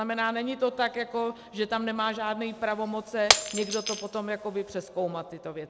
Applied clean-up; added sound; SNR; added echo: none; Shatter; 2 dB; none.